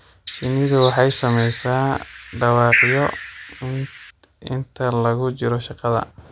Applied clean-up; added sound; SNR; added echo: none; Bird; 6 dB; none.